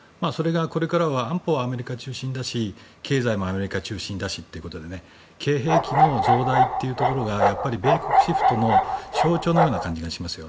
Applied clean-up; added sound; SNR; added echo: none; Bark; -4 dB; none.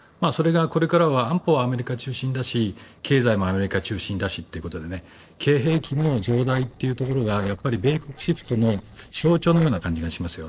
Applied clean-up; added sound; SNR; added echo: neural separator model SepFormer DNS4.